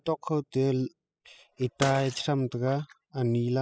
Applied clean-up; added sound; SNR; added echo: classical method spectral subtraction.